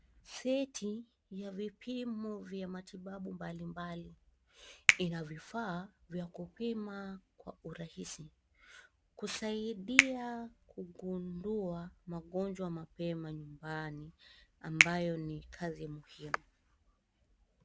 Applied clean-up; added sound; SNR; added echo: none; Finger snapping; -5 dB; none.